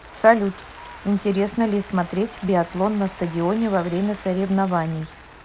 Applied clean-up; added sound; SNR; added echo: none; Applause; 20 dB; none.